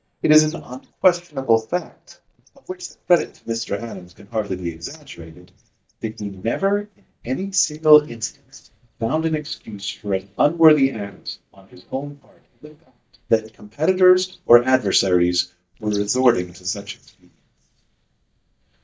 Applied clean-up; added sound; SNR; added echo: neural mask model DeepFilterNet 3.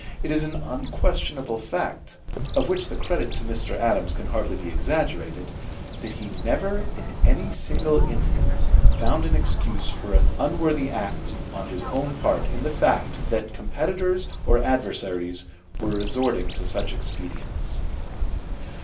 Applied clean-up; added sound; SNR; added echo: none; Bird vocalization, bird call, bird song; -4 dB; reverberation time 0.3 s.